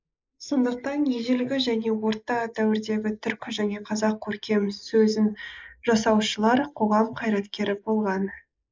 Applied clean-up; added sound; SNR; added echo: neural mask model Resemble Enhance denoiser.